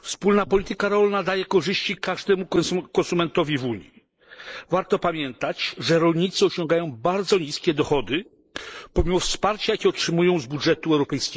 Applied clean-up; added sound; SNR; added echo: neural mask model Resemble Enhance denoiser.